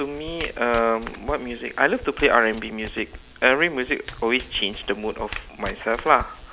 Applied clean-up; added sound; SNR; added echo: none; Domestic sounds, home sounds; 15 dB; none.